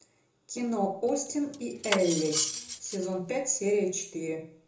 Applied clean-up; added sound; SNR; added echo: none; Cutlery, silverware; 5 dB; reverberation time 0.6 s.